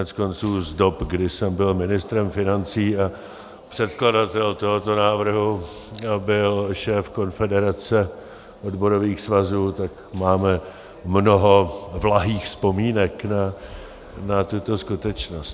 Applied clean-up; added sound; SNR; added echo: none; none; none; none.